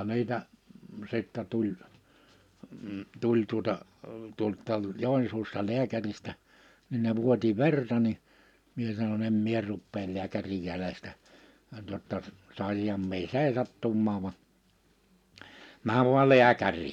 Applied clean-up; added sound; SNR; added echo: none; none; none; none.